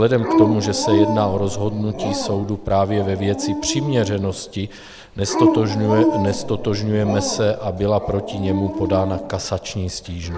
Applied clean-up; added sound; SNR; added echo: none; Dog; 3 dB; none.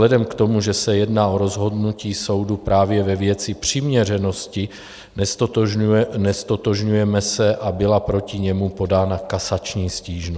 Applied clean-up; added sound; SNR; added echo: none; none; none; none.